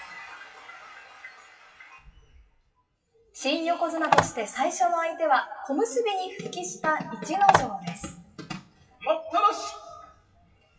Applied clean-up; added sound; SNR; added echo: classical method WPE with log-MMSE.